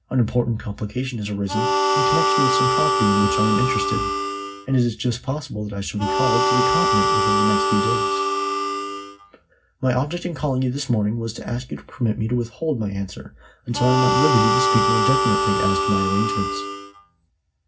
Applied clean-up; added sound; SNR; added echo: none; Harmonica; -3 dB; reverberation time 0.4 s.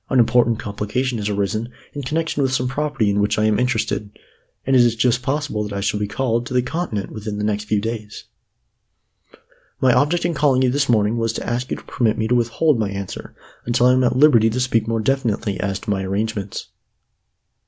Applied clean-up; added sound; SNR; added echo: none; none; none; none.